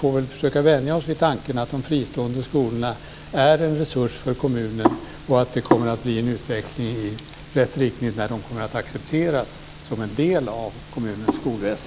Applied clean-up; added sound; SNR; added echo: none; none; none; none.